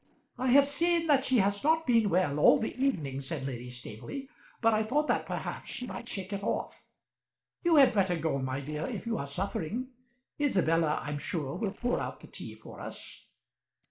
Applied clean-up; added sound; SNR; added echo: neural separator model SepFormer DNS4.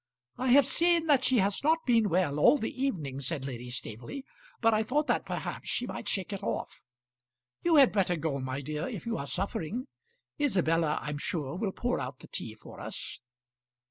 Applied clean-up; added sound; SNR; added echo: none; none; none; none.